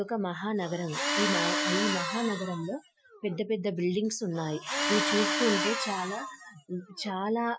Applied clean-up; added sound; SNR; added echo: classical method Wiener filter.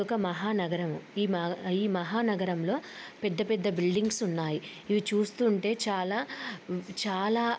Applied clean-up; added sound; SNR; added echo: none; none; none; none.